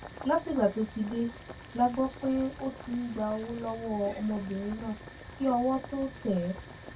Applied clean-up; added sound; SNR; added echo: none; Boiling; 10 dB; reverberation time 0.1 s.